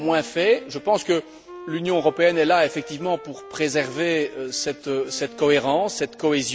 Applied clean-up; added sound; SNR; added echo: none; Wind instrument, woodwind instrument; 19 dB; none.